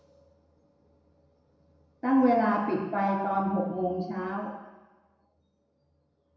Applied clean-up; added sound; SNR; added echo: none; none; none; reverberation time 1.0 s.